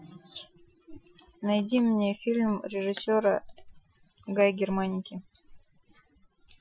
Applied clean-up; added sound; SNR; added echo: classical method Wiener filter.